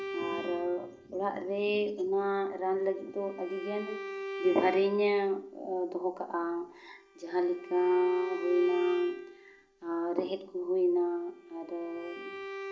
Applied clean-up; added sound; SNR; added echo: none; Bowed string instrument; 12 dB; reverberation time 0.5 s.